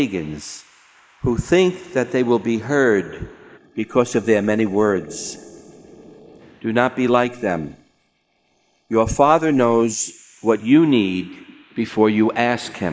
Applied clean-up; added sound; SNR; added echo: neural mask model Resemble Enhance denoiser.